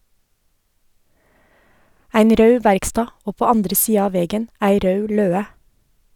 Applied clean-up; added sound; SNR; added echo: none; none; none; none.